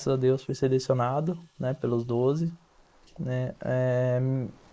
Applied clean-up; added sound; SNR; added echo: neural mask model Resemble Enhance denoiser.